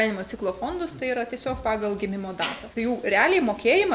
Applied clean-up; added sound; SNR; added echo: none; none; none; none.